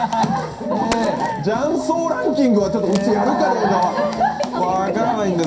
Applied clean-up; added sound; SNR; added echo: none; Crack; 19 dB; reverberation time 0.3 s.